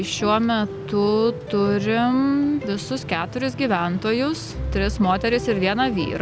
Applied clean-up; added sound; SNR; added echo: none; none; none; none.